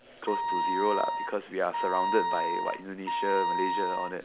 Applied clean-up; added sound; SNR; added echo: none; Wind instrument, woodwind instrument; -1 dB; none.